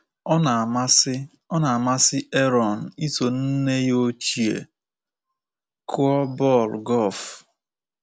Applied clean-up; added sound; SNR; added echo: none; none; none; none.